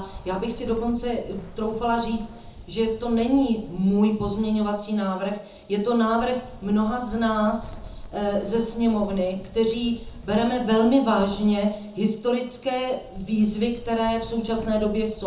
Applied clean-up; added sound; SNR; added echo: none; Wind; 16 dB; reverberation time 0.6 s.